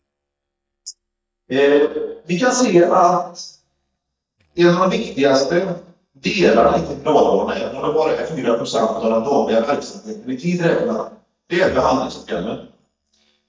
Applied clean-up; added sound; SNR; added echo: neural mask model DeepFilterNet 3.